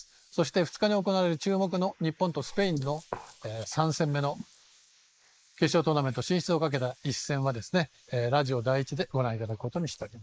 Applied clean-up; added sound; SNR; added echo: neural mask model Resemble Enhance denoiser.